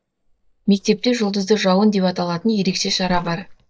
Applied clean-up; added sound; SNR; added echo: neural mask model DeepFilterNet 3.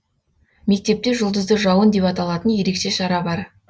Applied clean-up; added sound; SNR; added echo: none; none; none; none.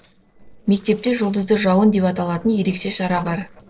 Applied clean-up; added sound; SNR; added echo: neural separator model SepFormer DNS4.